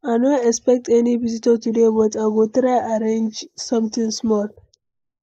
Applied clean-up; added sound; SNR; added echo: neural mask model Resemble Enhance denoiser.